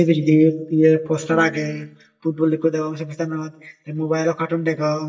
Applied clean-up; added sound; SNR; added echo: neural mask model DeepFilterNet 3.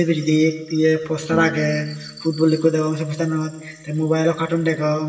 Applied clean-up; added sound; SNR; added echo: none; Bowed string instrument; 15 dB; reverberation time 1.0 s.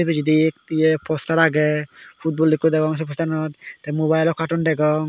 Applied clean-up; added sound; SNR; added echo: none; none; none; none.